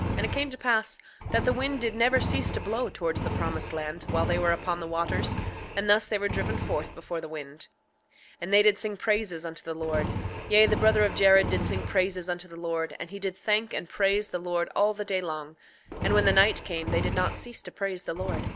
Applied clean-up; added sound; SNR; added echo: none; Engine; 6 dB; none.